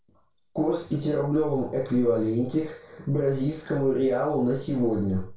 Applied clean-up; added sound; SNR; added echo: none; none; none; reverberation time 0.3 s.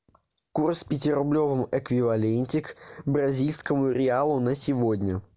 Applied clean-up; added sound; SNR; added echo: none; none; none; none.